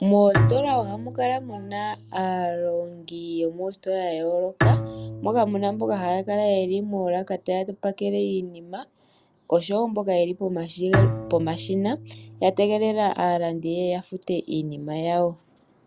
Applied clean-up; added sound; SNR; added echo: none; Bowed string instrument; 4 dB; none.